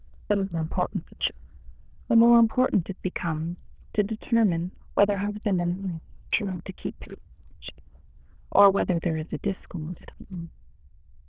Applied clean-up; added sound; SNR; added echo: neural diffusion model UNIVERSE++.